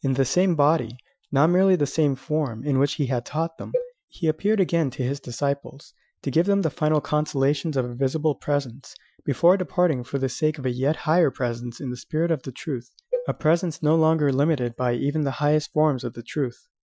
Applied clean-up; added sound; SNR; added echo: classical method Wiener filter.